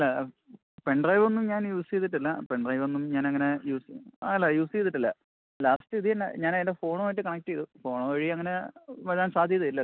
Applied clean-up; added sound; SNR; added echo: none; none; none; none.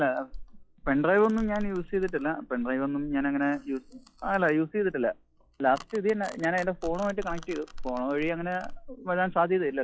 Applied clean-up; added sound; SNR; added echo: classical method log-MMSE.